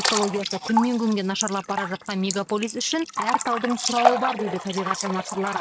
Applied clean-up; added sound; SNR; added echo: neural mask model RNNoise.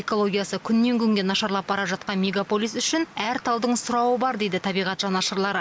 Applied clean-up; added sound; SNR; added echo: none; none; none; none.